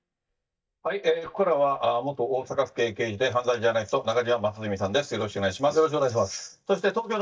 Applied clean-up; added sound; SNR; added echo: neural mask model DeepFilterNet 3.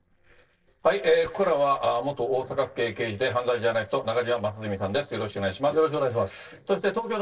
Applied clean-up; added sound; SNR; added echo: neural separator model SepFormer DNS4.